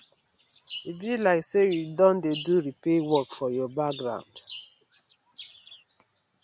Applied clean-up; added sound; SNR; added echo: none; none; none; none.